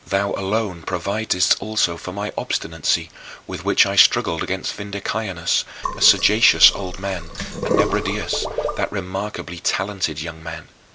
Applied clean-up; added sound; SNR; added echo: none; Sink (filling or washing); 3 dB; none.